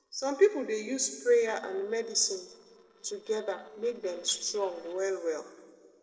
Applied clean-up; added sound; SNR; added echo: neural separator model SepFormer DNS4.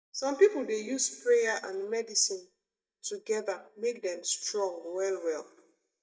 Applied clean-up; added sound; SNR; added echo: neural mask model DeepFilterNet 3.